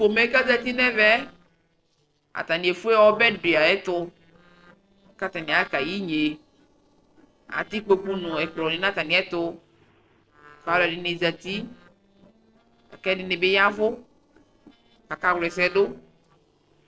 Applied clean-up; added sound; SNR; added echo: neural separator model SepFormer DNS4.